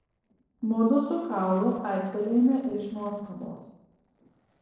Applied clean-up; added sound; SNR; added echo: neural separator model SepFormer DNS4.